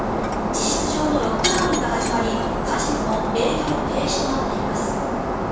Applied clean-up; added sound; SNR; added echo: none; Shatter; -3 dB; reverberation time 1.1 s.